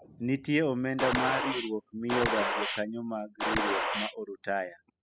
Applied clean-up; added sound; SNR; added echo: classical method spectral subtraction.